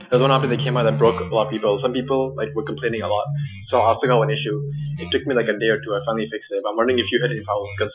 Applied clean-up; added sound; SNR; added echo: classical method Wiener filter.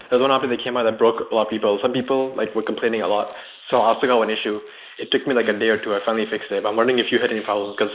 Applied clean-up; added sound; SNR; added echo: neural mask model Resemble Enhance denoiser.